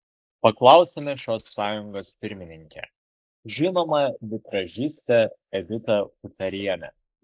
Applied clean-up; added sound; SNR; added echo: neural mask model Resemble Enhance denoiser.